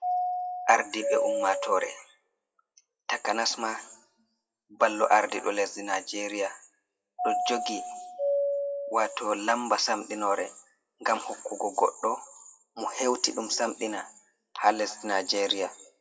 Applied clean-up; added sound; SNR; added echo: classical method WPE with log-MMSE.